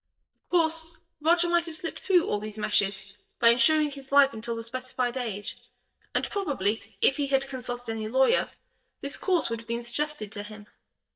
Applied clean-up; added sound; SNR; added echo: neural mask model DeepFilterNet 3.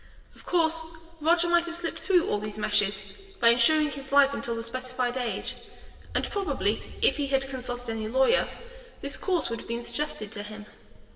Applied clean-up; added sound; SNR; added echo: none; Wind; 17 dB; reverberation time 3.0 s.